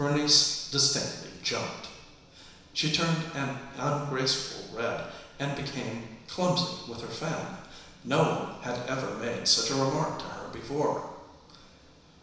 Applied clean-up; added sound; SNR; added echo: none; none; none; reverberation time 1.0 s.